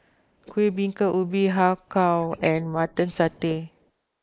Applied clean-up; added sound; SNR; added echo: neural mask model Resemble Enhance denoiser.